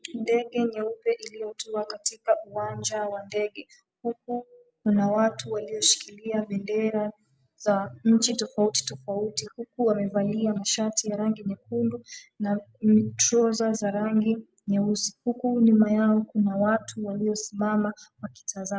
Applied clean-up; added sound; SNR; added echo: none; none; none; none.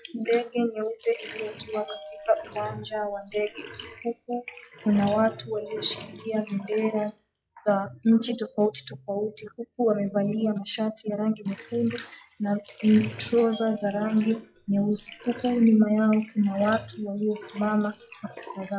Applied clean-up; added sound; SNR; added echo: classical method log-MMSE.